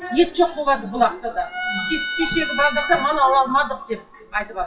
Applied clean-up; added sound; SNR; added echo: classical method WPE with log-MMSE.